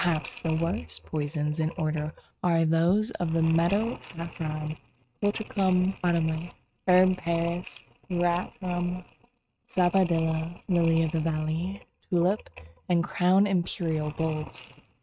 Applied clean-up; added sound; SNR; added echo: neural mask model RNNoise.